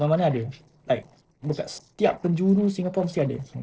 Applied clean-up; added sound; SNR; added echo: neural separator model SepFormer DNS4.